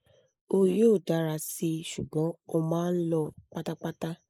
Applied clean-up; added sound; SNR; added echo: neural mask model Resemble Enhance denoiser.